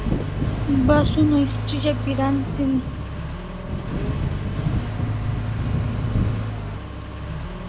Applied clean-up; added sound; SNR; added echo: none; Accelerating, revving, vroom + Thunder / Wind; -2 dB; none.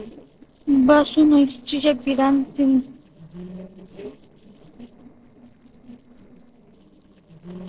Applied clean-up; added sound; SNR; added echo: neural separator model SepFormer DNS4.